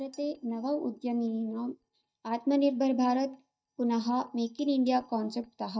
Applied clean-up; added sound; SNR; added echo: neural mask model DeepFilterNet 3.